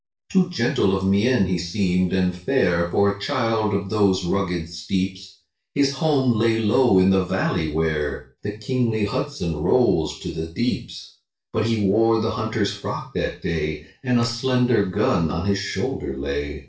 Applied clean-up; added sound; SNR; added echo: neural separator model SepFormer DNS4.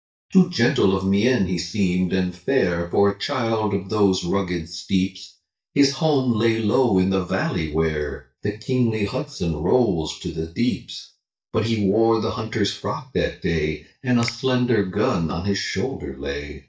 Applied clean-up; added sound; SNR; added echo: neural mask model DeepFilterNet 3.